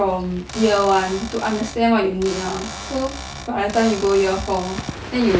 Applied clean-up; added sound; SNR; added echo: none; Cupboard open or close / Door; 13 dB; none.